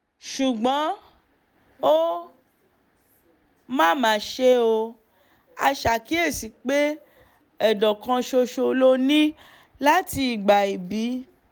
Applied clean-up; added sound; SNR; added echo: none; none; none; none.